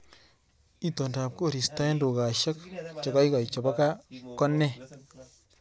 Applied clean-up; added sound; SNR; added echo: none; none; none; none.